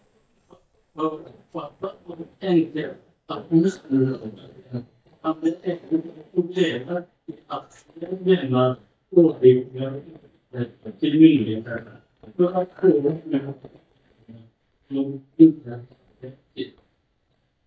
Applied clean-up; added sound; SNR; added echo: neural mask model DeepFilterNet 3.